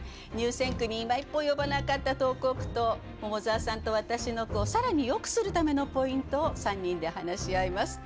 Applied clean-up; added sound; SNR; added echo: none; none; none; none.